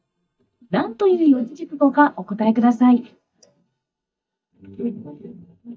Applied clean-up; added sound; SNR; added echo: neural mask model DeepFilterNet 3.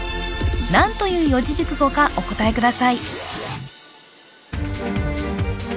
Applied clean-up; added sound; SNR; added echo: none; none; none; none.